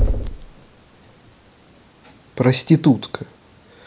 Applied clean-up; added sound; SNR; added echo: none; Knock; 5 dB; none.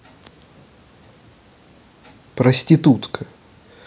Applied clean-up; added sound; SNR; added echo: none; none; none; none.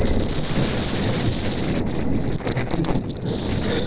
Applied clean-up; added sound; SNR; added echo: neural separator model SepFormer DNS4.